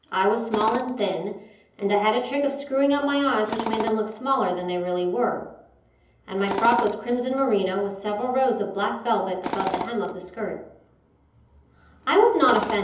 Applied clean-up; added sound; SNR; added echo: none; Tools; 12 dB; reverberation time 0.7 s.